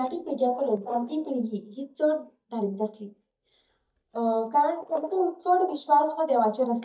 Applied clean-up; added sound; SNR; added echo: neural mask model DeepFilterNet 3.